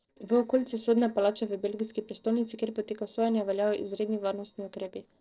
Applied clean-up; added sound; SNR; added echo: neural separator model SepFormer DNS4.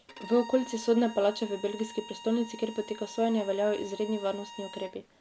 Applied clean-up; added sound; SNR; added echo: none; Bowed string instrument; 16 dB; none.